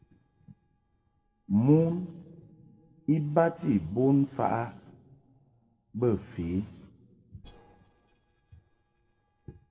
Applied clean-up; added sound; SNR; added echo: neural separator model SepFormer DNS4.